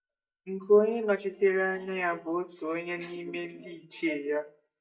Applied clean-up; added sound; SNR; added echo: neural mask model DeepFilterNet 3.